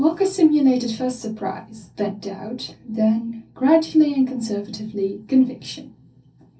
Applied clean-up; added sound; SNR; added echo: none; none; none; reverberation time 0.3 s.